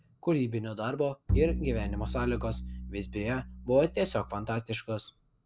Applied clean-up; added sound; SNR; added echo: none; Bowed string instrument; 3 dB; none.